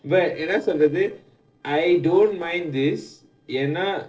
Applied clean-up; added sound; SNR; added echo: neural separator model SepFormer DNS4.